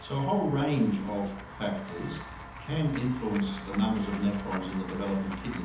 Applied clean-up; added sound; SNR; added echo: none; Walk, footsteps / Run / Bell; 12 dB; reverberation time 1.3 s.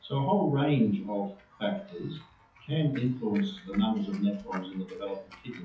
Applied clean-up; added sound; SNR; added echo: classical method WPE with log-MMSE.